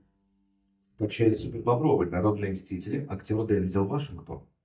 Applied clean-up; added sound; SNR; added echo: neural mask model DeepFilterNet 3.